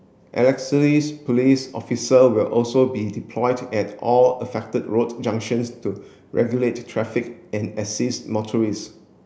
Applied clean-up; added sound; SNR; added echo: none; none; none; none.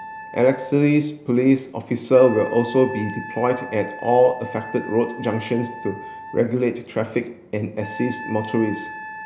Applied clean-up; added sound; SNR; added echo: none; Wind instrument, woodwind instrument; 15 dB; none.